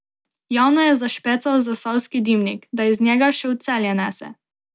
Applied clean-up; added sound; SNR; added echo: none; none; none; none.